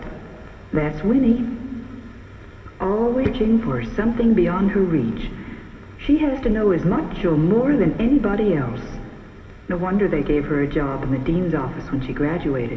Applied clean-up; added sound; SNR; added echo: none; none; none; reverberation time 2.4 s.